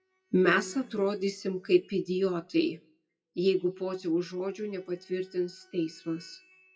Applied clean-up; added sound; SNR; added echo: classical method WPE with log-MMSE.